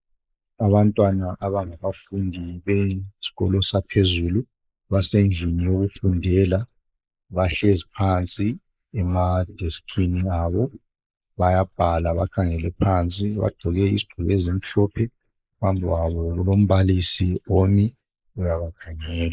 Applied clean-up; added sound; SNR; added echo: neural mask model Resemble Enhance denoiser.